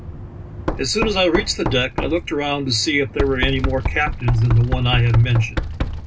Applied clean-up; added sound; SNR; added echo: none; Knock; 5 dB; reverberation time 0.2 s.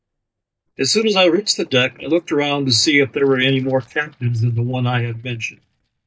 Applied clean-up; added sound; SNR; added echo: neural mask model DeepFilterNet 3.